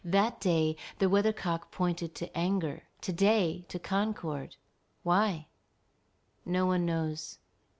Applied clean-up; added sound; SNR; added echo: none; none; none; none.